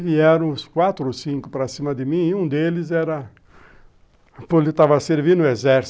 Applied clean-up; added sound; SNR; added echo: none; none; none; none.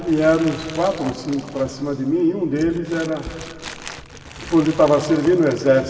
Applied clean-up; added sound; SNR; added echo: none; Crumpling, crinkling; 17 dB; reverberation time 2.4 s.